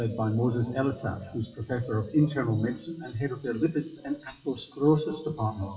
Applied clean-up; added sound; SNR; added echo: classical method WPE with log-MMSE.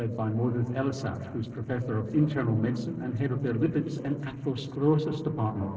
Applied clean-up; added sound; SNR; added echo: neural separator model SepFormer DNS4.